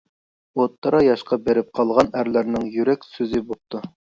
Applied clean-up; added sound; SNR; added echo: none; none; none; none.